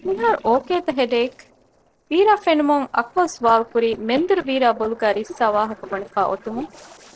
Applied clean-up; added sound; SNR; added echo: neural separator model SepFormer DNS4.